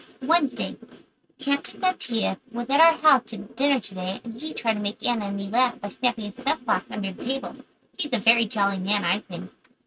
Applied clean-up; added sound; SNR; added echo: neural mask model RNNoise.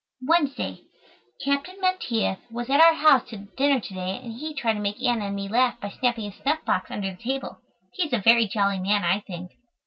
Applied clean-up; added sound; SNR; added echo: none; none; none; none.